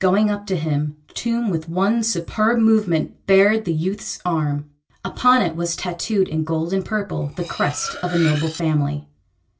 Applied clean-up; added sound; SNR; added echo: none; Cutlery, silverware; 13 dB; reverberation time 0.2 s.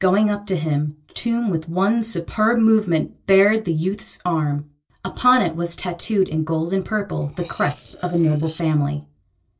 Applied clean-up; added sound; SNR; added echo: neural separator model SepFormer DNS4.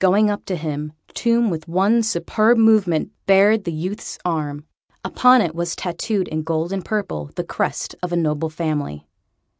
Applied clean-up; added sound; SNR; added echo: none; none; none; none.